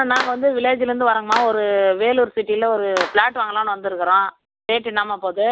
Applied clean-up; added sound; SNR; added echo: none; Clapping; 11 dB; none.